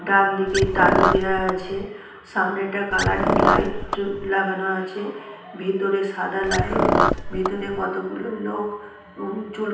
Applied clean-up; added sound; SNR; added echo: none; Car; -2 dB; reverberation time 0.9 s.